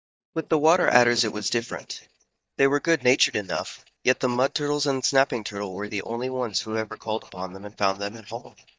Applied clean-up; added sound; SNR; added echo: neural mask model DeepFilterNet 3.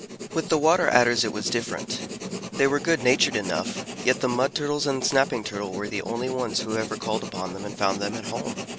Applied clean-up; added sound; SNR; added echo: none; Writing; 9 dB; none.